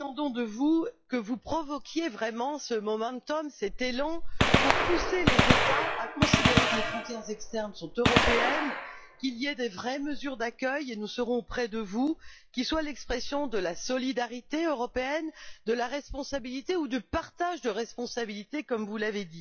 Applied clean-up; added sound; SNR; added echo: classical method log-MMSE.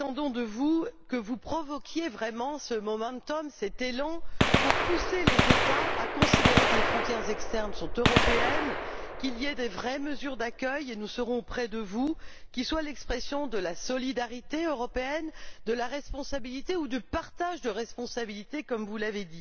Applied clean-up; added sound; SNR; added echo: none; Gunshot, gunfire; -1 dB; none.